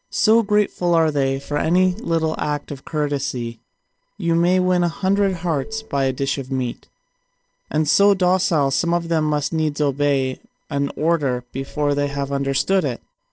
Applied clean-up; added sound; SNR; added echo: neural separator model SepFormer DNS4.